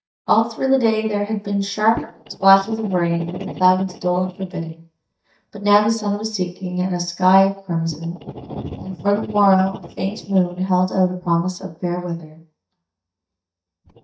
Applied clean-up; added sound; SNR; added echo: neural mask model DeepFilterNet 3.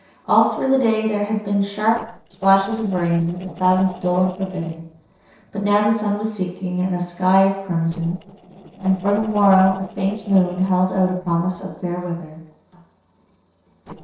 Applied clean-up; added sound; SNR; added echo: neural separator model SepFormer DNS4.